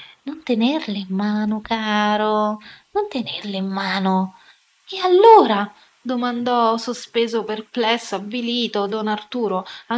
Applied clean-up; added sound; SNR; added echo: neural mask model Resemble Enhance denoiser.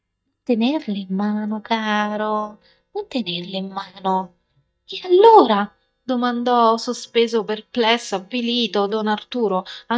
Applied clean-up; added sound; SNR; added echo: neural mask model DeepFilterNet 3.